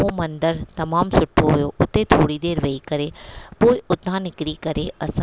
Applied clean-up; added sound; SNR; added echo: none; none; none; none.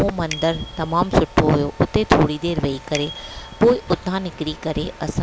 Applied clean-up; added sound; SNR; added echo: none; Mechanisms + Bicycle bell; 16 dB; none.